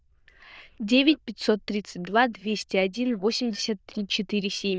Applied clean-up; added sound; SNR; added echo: neural diffusion model UNIVERSE++.